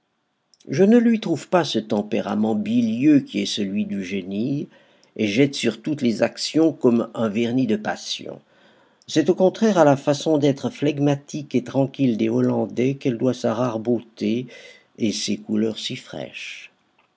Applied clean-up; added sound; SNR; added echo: none; none; none; none.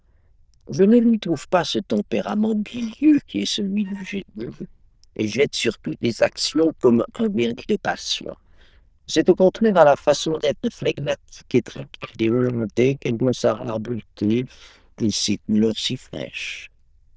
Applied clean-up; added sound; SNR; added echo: neural diffusion model UNIVERSE++.